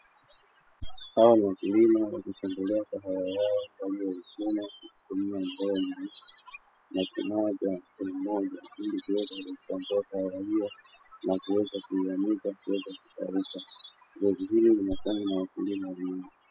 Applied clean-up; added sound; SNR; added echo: classical method spectral subtraction.